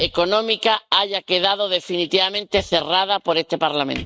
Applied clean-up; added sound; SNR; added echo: neural mask model RNNoise.